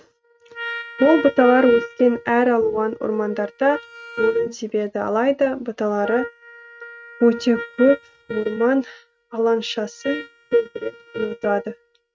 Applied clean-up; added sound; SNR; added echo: neural mask model RNNoise.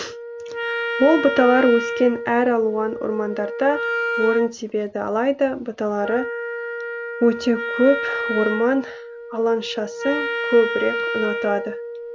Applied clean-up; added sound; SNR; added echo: none; Wind instrument, woodwind instrument; 6 dB; none.